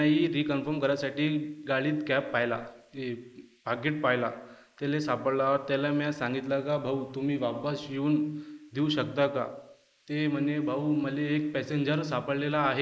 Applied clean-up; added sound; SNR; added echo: neural mask model Resemble Enhance denoiser.